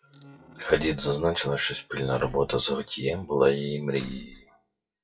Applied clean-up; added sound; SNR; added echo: classical method WPE with log-MMSE.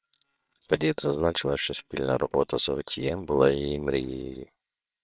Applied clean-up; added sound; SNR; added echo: neural separator model SepFormer WHAMR!.